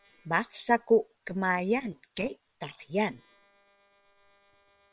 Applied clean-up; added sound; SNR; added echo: neural separator model SepFormer WHAM!.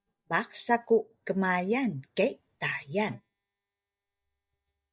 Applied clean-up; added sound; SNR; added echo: neural mask model DeepFilterNet 3.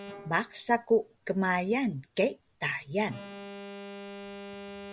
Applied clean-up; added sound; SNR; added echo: none; Alarm; 14 dB; none.